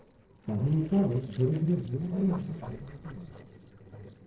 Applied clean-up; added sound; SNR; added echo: neural separator model SepFormer DNS4.